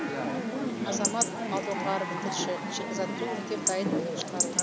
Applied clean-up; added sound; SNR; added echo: none; Chatter / Chirp, tweet / Livestock, farm animals, working animals; -4 dB; none.